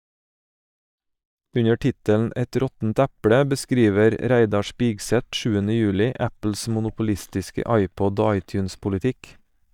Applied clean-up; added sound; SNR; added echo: neural mask model DeepFilterNet 3.